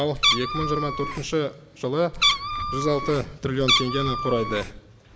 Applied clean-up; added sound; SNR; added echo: none; Meow; -1 dB; none.